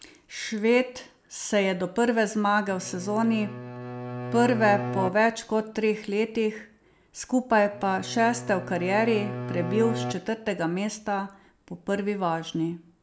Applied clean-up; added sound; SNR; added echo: none; Bowed string instrument; 8 dB; none.